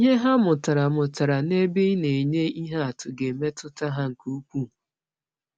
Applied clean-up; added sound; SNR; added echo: none; none; none; none.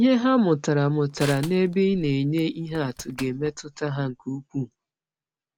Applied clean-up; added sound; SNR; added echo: none; Crushing; 19 dB; none.